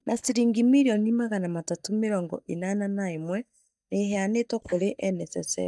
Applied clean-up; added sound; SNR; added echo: neural mask model DeepFilterNet 3.